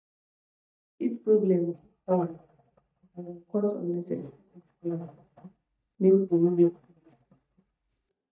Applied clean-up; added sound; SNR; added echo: neural mask model DeepFilterNet 3.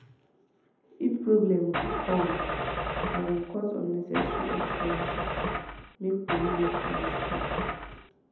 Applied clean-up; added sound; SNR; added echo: none; Engine starting / Car; 0 dB; reverberation time 0.8 s.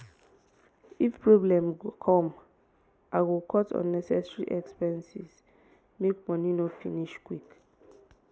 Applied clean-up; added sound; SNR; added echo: none; none; none; none.